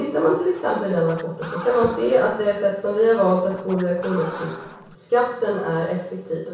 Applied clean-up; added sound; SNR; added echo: none; Scratching (performance technique); 16 dB; reverberation time 0.6 s.